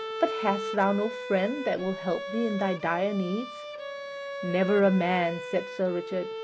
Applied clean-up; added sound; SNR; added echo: none; Bowed string instrument; 8 dB; none.